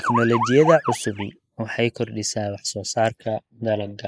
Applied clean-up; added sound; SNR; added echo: neural mask model Resemble Enhance denoiser.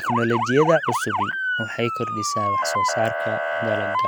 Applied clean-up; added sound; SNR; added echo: none; Motor vehicle (road) / Siren; 0 dB; none.